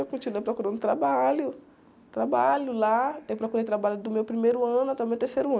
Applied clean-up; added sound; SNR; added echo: none; none; none; none.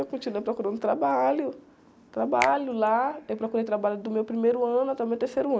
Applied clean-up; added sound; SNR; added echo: none; Finger snapping; 14 dB; none.